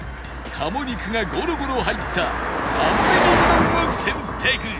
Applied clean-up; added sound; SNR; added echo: none; Car passing by; -3 dB; none.